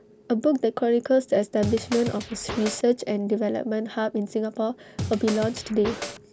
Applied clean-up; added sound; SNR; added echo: none; Scratching (performance technique); 8 dB; none.